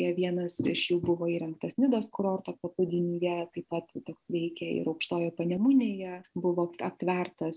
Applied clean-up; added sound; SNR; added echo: none; none; none; none.